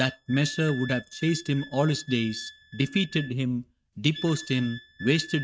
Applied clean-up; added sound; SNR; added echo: neural mask model RNNoise.